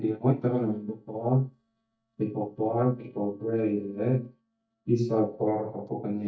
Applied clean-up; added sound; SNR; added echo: neural mask model DeepFilterNet 3.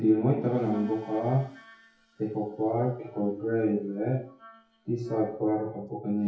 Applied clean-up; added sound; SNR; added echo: classical method WPE with log-MMSE.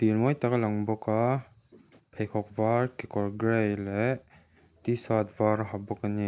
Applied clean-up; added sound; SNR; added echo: none; none; none; none.